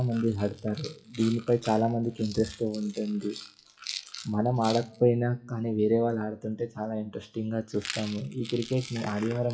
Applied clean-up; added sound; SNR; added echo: classical method WPE with log-MMSE.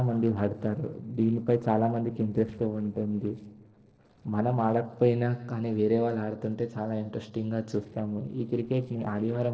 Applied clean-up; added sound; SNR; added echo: neural separator model SepFormer DNS4.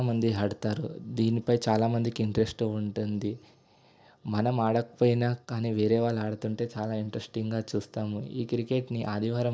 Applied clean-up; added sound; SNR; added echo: none; none; none; none.